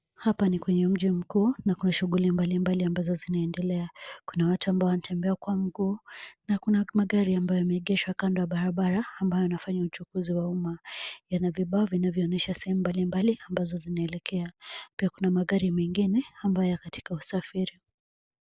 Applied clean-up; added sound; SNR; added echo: none; none; none; none.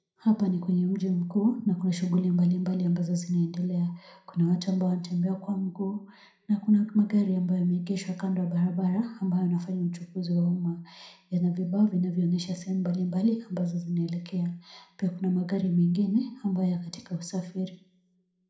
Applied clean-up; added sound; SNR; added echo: none; none; none; reverberation time 0.4 s.